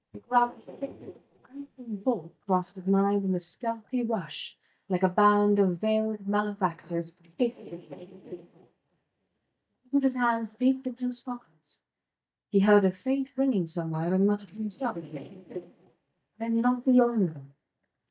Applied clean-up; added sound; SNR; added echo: neural mask model DeepFilterNet 3.